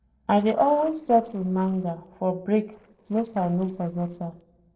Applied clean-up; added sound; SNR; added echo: neural separator model SepFormer DNS4.